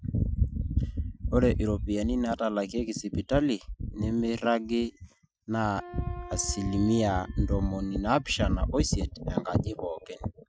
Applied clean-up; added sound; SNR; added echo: classical method Wiener filter.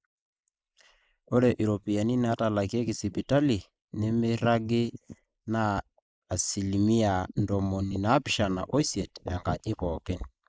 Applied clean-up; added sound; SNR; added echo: neural mask model Resemble Enhance denoiser.